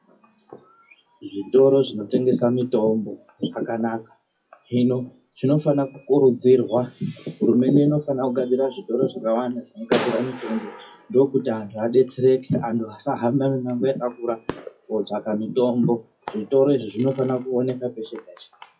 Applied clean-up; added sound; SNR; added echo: classical method WPE with log-MMSE.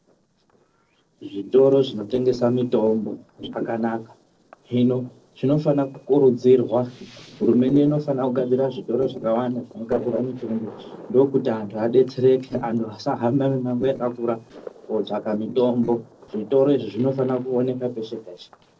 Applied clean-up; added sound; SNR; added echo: neural separator model SepFormer DNS4.